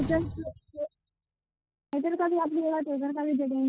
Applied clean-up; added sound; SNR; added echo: classical method spectral subtraction.